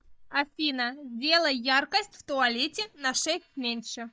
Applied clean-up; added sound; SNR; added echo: neural mask model DeepFilterNet 3.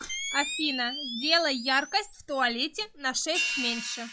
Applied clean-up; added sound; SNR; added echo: classical method log-MMSE.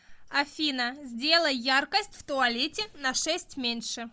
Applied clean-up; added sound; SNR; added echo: none; none; none; none.